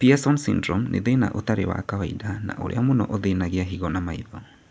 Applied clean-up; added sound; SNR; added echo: none; none; none; none.